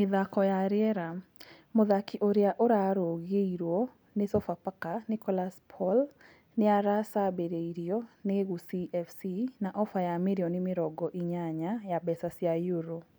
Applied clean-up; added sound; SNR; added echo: none; none; none; none.